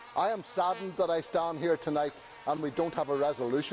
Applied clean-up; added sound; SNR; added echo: none; Buzz; 20 dB; none.